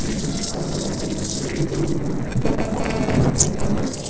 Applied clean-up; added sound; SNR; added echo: neural separator model SepFormer DNS4.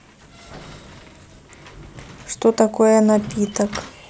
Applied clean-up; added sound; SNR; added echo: none; Slam + Squeak / Sliding door; 18 dB; none.